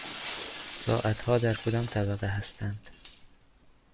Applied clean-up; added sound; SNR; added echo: none; Shatter; 10 dB; none.